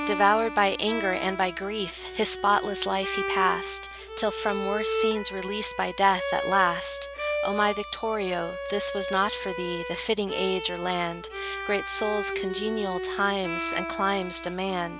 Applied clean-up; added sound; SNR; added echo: none; Bowed string instrument; 6 dB; none.